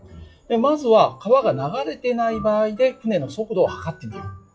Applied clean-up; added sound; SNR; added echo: classical method WPE with log-MMSE.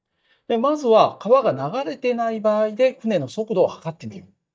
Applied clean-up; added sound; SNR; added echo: neural mask model DeepFilterNet 3.